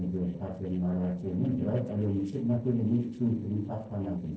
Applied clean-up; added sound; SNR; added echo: neural separator model SepFormer DNS4.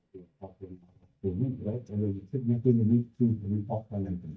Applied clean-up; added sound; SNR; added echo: neural mask model DeepFilterNet 3.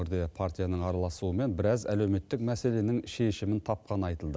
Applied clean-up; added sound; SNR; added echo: none; none; none; none.